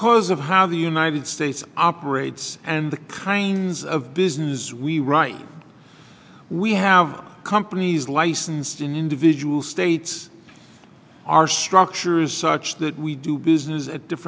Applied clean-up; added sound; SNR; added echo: none; none; none; none.